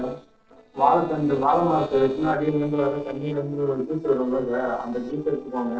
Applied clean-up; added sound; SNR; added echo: neural separator model SepFormer DNS4.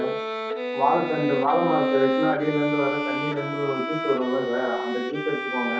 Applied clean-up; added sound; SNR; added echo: none; Bowed string instrument; 2 dB; reverberation time 0.5 s.